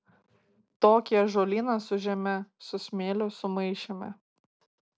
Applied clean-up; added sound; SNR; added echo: none; none; none; none.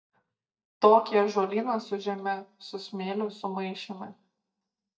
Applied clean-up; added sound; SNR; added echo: neural mask model DeepFilterNet 3.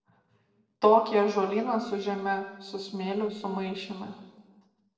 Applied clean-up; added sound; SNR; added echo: neural separator model SepFormer DNS4.